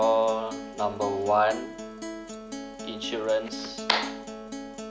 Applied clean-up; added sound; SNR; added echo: none; Acoustic guitar; 9 dB; none.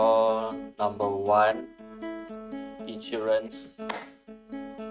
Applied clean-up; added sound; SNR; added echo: neural mask model RNNoise.